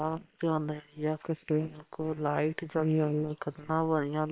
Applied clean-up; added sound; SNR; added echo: neural separator model SepFormer WHAM!.